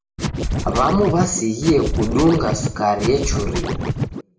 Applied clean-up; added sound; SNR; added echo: none; Scratching (performance technique); 3 dB; reverberation time 0.6 s.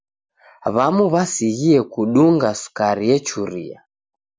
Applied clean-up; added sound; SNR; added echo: none; none; none; none.